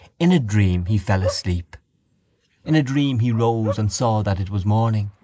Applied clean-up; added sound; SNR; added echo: neural mask model Resemble Enhance denoiser.